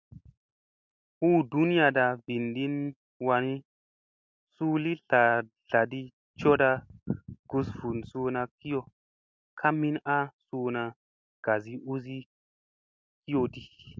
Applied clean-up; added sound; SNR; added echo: none; none; none; none.